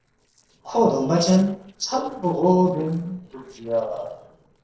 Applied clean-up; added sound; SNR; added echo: neural separator model SepFormer DNS4.